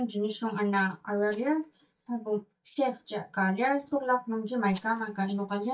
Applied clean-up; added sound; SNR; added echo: neural mask model DeepFilterNet 3.